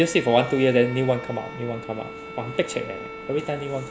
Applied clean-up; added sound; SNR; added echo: none; Bowed string instrument; 14 dB; none.